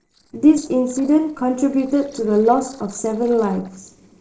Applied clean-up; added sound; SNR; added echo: neural separator model SepFormer DNS4.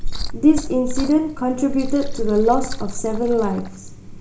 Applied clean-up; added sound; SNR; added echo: none; Liquid; 4 dB; reverberation time 0.4 s.